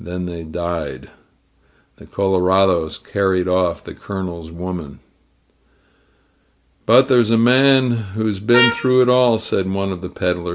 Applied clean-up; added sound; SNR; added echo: none; Trumpet; 4 dB; none.